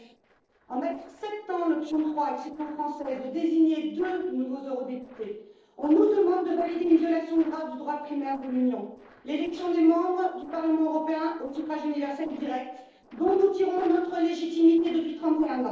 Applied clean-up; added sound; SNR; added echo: neural separator model SepFormer DNS4.